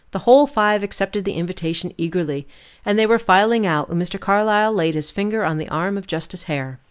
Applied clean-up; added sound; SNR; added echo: none; none; none; none.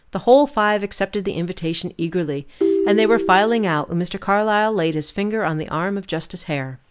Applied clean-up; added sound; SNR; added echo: none; Ringtone; 2 dB; none.